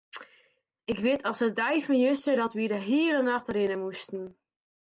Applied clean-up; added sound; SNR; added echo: none; none; none; none.